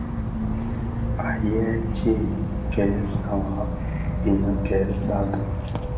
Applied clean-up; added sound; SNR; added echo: none; Insect / Frog; -1 dB; reverberation time 0.4 s.